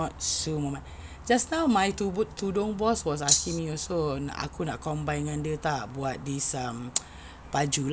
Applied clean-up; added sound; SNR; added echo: none; Rattle (instrument); -5 dB; none.